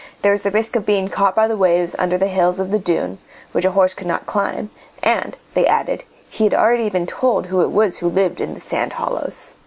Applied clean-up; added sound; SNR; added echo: none; none; none; none.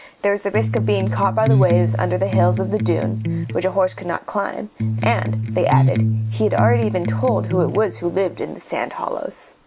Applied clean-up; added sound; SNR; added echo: none; Electric guitar; -1 dB; none.